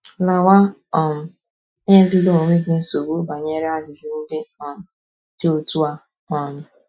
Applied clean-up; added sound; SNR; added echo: classical method Wiener filter.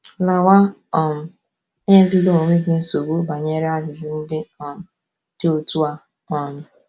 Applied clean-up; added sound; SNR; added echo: none; Doorbell; 17 dB; none.